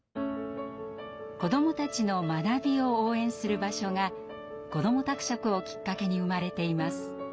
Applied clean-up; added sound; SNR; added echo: none; none; none; none.